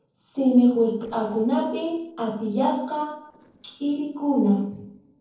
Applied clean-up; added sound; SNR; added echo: neural separator model SepFormer DNS4.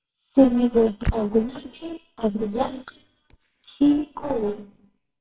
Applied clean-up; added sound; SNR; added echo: neural separator model SepFormer WHAMR!.